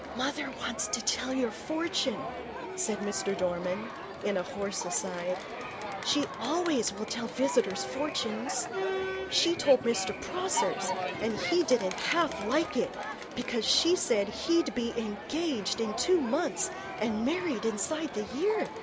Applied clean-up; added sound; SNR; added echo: none; Crowd; 7 dB; none.